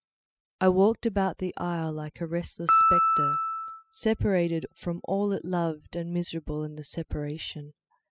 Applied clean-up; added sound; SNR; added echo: classical method spectral subtraction.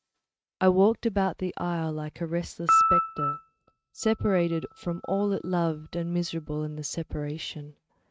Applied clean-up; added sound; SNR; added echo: neural mask model RNNoise.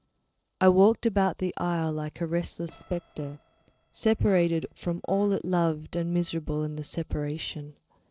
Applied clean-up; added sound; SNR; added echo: neural separator model SepFormer DNS4.